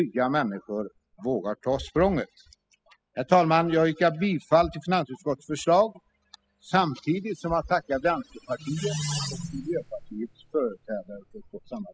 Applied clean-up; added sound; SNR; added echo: classical method spectral subtraction.